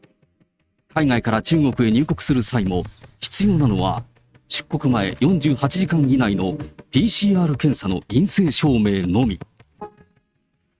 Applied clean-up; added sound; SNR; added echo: neural mask model RNNoise.